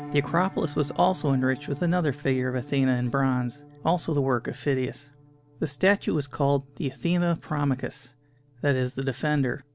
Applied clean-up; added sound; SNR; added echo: none; Piano; 19 dB; none.